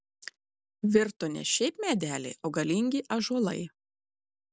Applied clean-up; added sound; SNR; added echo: none; none; none; none.